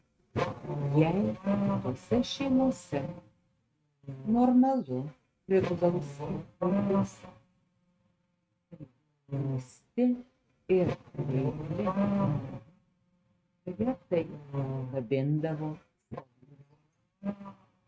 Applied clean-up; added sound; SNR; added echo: neural mask model RNNoise.